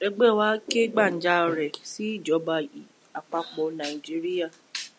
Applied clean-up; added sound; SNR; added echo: none; none; none; none.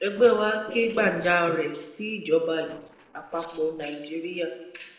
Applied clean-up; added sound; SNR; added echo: neural separator model SepFormer DNS4.